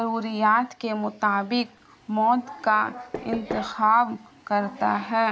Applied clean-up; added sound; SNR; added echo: none; Knock / Wood; 17 dB; none.